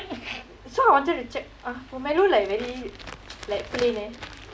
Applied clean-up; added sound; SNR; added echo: none; none; none; none.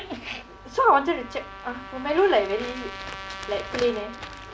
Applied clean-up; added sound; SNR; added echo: none; Trumpet; 14 dB; none.